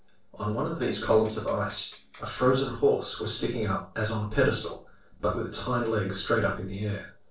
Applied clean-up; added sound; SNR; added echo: neural separator model SepFormer DNS4.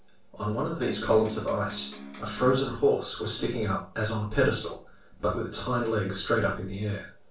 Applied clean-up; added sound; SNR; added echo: none; Electric guitar; 11 dB; reverberation time 0.3 s.